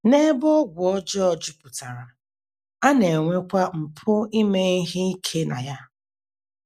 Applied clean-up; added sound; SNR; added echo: none; none; none; none.